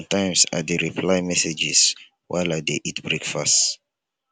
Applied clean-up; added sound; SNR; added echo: none; none; none; none.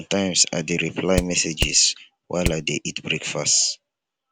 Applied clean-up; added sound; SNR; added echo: none; Hammer; 4 dB; none.